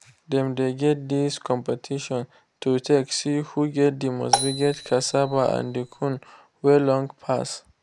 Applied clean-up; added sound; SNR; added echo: none; Marimba, xylophone; 6 dB; none.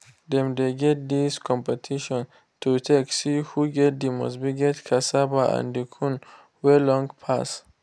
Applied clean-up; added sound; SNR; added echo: none; none; none; none.